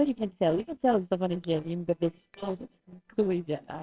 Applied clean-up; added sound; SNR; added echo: neural separator model SepFormer WHAMR!.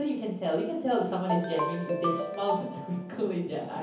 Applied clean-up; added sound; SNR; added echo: none; Ringtone; 4 dB; reverberation time 0.7 s.